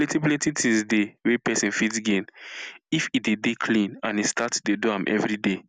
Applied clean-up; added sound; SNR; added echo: none; none; none; none.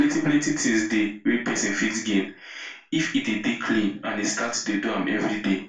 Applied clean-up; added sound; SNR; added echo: none; none; none; reverberation time 0.3 s.